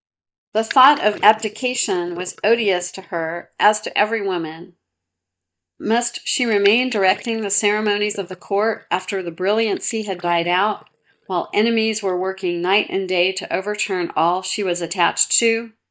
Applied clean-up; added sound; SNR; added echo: neural mask model DeepFilterNet 3.